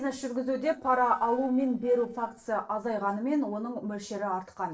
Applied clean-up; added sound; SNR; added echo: neural separator model SepFormer DNS4.